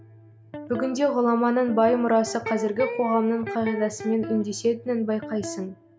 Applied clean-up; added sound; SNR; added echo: none; Electric guitar; 12 dB; none.